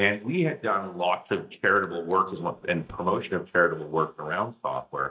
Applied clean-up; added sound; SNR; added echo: neural mask model DeepFilterNet 3.